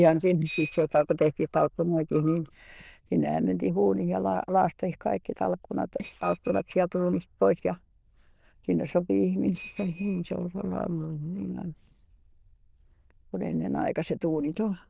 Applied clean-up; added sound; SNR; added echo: neural diffusion model UNIVERSE++.